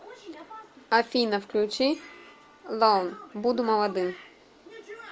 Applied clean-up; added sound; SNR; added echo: none; none; none; none.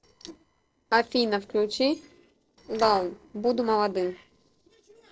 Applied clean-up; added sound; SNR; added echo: neural separator model SepFormer DNS4.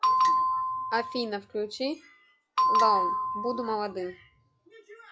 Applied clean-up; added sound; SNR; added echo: classical method log-MMSE.